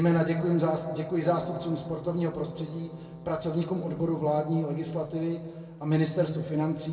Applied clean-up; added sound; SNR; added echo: none; Keyboard (musical); 20 dB; reverberation time 1.8 s.